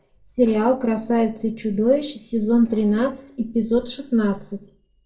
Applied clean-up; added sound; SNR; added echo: neural separator model SepFormer DNS4.